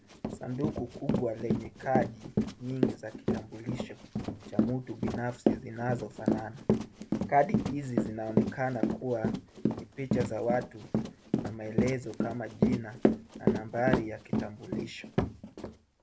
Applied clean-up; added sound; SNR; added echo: none; Run; -3 dB; none.